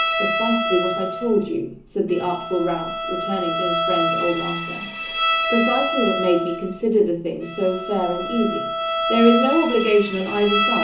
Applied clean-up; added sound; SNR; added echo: none; Bowed string instrument; 2 dB; reverberation time 0.8 s.